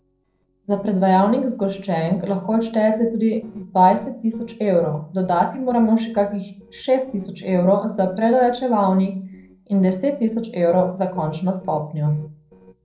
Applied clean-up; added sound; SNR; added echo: neural separator model SepFormer DNS4.